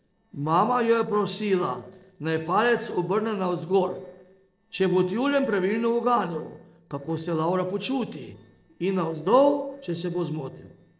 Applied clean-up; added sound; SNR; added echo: neural separator model SepFormer DNS4.